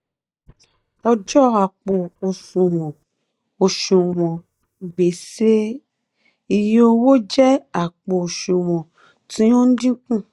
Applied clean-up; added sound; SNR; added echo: neural mask model DeepFilterNet 3.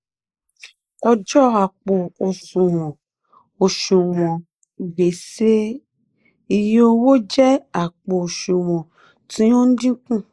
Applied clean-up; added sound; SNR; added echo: neural mask model Resemble Enhance denoiser.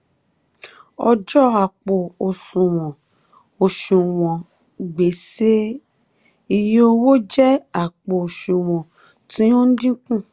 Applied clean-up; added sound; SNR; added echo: none; none; none; none.